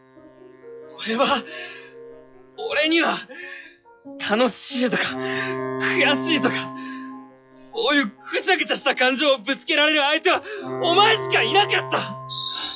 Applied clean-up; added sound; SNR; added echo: classical method log-MMSE.